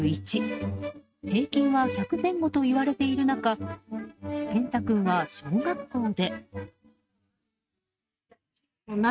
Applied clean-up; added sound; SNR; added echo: neural mask model RNNoise.